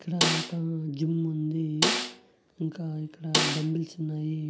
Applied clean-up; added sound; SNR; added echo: none; Snare drum; 0 dB; none.